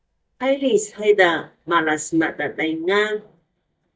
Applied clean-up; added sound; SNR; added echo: neural mask model DeepFilterNet 3.